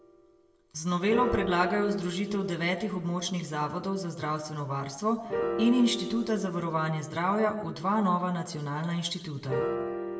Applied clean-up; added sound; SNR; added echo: none; Piano; 8 dB; reverberation time 0.9 s.